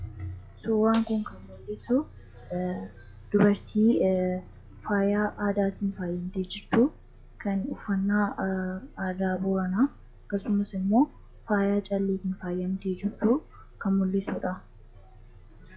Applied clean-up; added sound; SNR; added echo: classical method log-MMSE.